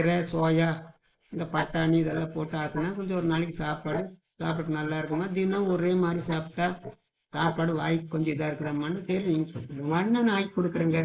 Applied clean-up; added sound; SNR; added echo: neural mask model Resemble Enhance denoiser.